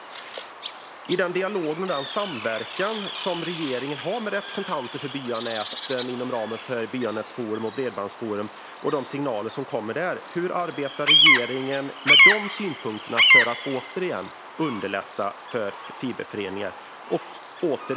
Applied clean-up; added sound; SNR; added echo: none; Bird vocalization, bird call, bird song; -3 dB; none.